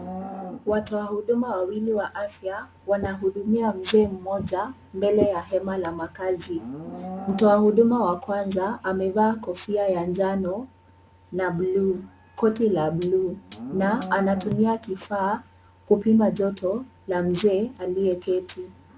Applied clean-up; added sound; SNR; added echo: none; Livestock, farm animals, working animals + Hi-hat; 18 dB; none.